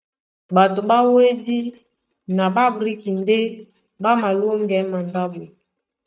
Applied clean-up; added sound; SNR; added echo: neural mask model DeepFilterNet 3.